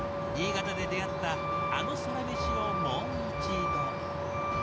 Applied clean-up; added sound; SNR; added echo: none; Truck; -5 dB; none.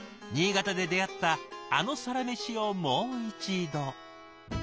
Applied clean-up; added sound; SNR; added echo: none; none; none; none.